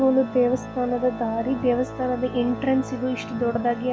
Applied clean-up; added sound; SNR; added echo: none; Organ; 11 dB; none.